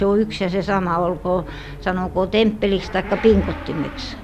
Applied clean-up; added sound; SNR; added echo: none; Motorcycle / Accelerating, revving, vroom; 13 dB; none.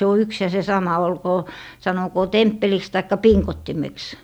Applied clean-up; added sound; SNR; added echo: none; none; none; none.